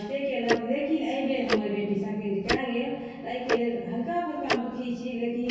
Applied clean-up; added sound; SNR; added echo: none; Tick-tock; 5 dB; reverberation time 0.6 s.